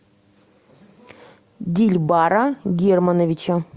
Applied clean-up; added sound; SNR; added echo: none; none; none; none.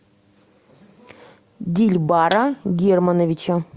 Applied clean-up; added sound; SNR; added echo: none; Thump, thud; 19 dB; none.